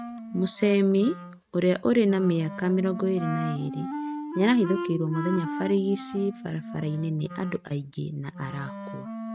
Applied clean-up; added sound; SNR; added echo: neural mask model RNNoise.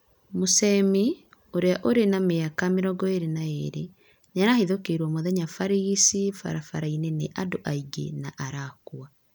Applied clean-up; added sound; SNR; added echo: none; none; none; none.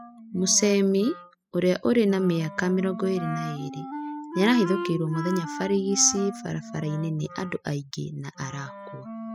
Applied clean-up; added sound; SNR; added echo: classical method spectral subtraction.